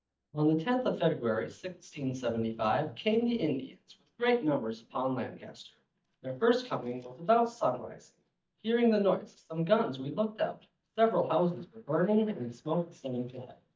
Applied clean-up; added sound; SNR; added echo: neural mask model DeepFilterNet 3.